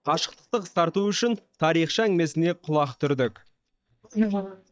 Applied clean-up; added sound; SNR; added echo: neural mask model DeepFilterNet 3.